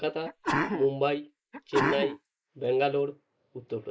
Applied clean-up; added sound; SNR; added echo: neural mask model Resemble Enhance denoiser.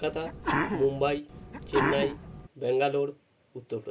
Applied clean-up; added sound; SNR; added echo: none; Sneeze; 2 dB; none.